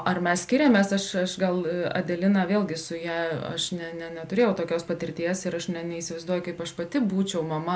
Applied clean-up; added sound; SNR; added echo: none; none; none; none.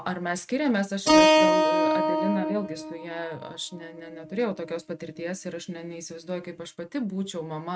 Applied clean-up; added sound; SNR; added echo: neural mask model RNNoise.